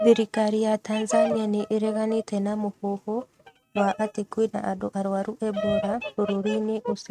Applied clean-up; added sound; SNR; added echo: neural mask model RNNoise.